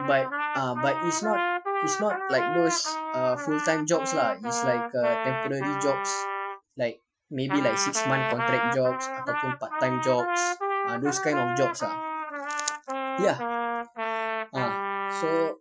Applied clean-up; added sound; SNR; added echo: classical method Wiener filter.